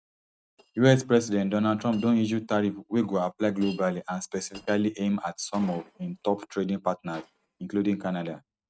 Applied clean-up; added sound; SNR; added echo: neural mask model RNNoise.